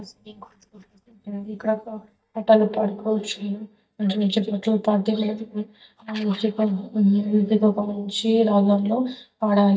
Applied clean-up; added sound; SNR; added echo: neural mask model DeepFilterNet 3.